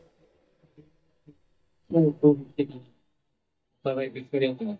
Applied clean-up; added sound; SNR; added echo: neural mask model DeepFilterNet 3.